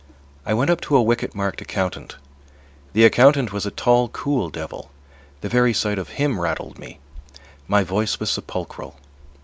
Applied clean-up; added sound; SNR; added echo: none; none; none; none.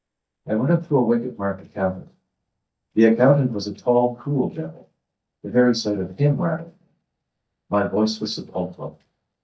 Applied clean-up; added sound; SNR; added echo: neural mask model DeepFilterNet 3.